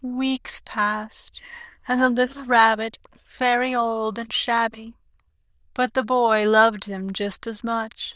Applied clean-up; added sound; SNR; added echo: neural diffusion model UNIVERSE++.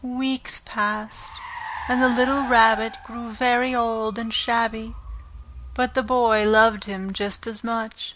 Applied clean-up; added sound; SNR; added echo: none; Car; 14 dB; none.